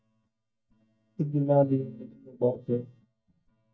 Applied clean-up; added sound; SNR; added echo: neural mask model DeepFilterNet 3.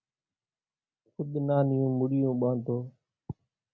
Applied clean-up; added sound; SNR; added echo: none; none; none; none.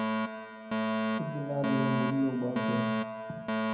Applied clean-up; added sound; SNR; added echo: none; Alarm; -2 dB; reverberation time 0.6 s.